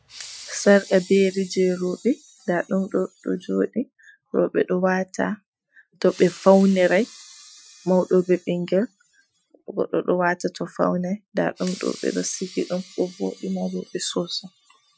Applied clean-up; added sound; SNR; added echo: classical method Wiener filter.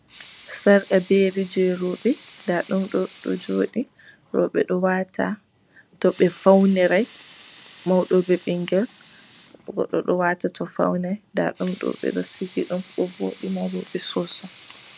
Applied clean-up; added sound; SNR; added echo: none; Sink (filling or washing) / Water tap, faucet / Liquid; 18 dB; none.